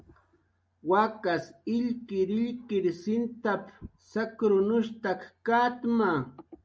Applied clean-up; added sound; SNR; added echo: none; none; none; none.